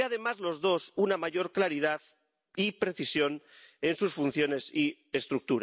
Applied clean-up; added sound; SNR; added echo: none; none; none; none.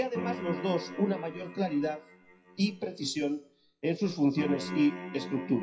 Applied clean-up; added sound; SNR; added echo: classical method WPE with log-MMSE.